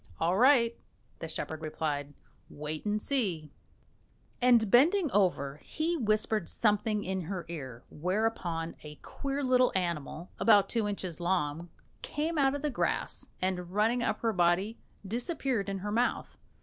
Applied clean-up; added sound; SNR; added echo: none; none; none; none.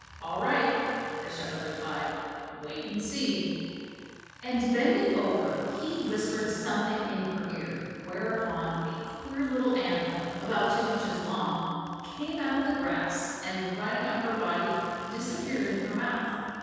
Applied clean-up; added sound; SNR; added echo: none; Tools; 18 dB; reverberation time 2.1 s.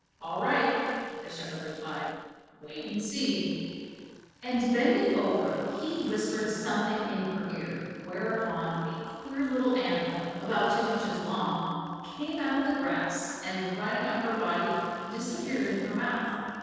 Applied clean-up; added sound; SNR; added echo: neural separator model SepFormer DNS4.